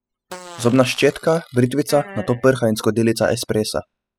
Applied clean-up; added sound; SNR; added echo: classical method spectral subtraction.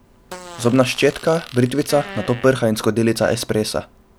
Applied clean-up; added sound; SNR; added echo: none; Fart + Fart; 19 dB; none.